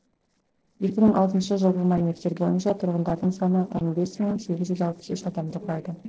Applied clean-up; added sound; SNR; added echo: neural separator model SepFormer DNS4.